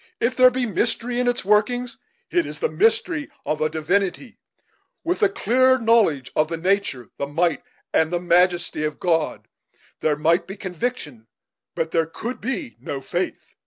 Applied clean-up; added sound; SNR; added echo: none; none; none; none.